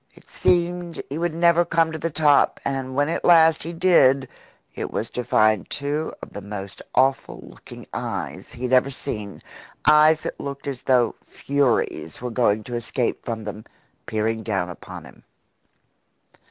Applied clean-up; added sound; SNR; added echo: none; none; none; none.